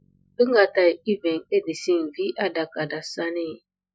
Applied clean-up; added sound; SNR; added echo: classical method Wiener filter.